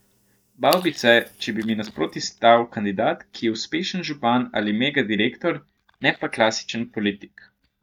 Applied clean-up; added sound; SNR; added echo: neural mask model DeepFilterNet 3.